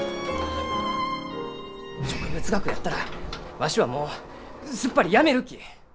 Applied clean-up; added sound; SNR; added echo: none; Sliding door; 6 dB; none.